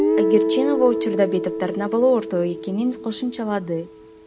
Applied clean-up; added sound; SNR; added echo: none; Guitar; 2 dB; none.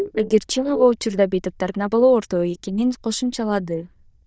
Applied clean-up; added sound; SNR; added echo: neural diffusion model UNIVERSE++.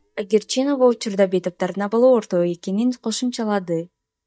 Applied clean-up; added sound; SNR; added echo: neural mask model DeepFilterNet 3.